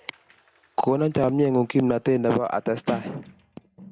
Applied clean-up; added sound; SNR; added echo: none; Sliding door; 19 dB; none.